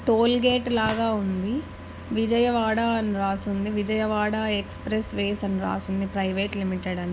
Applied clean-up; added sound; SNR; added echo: none; Car; 16 dB; none.